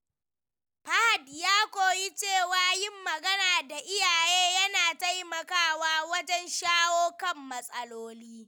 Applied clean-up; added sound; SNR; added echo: none; none; none; none.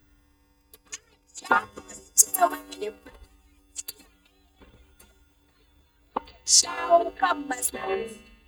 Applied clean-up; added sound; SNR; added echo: neural mask model DeepFilterNet 3.